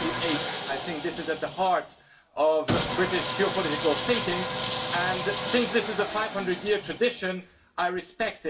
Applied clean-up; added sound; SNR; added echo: none; Sawing; 3 dB; reverberation time 0.2 s.